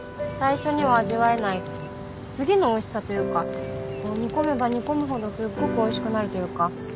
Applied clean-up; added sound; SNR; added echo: none; Bird; 15 dB; none.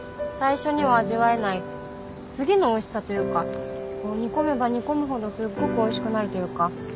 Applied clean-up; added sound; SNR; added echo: none; none; none; none.